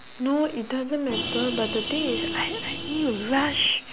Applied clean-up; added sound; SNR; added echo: none; Vehicle horn, car horn, honking; 5 dB; none.